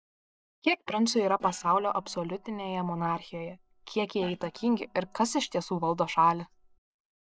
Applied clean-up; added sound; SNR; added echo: neural separator model SepFormer DNS4.